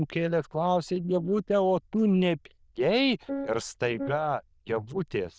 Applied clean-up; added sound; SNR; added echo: neural diffusion model UNIVERSE++.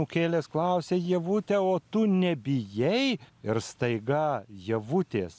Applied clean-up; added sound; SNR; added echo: none; none; none; none.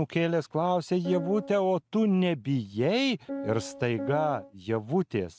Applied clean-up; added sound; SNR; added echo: neural mask model RNNoise.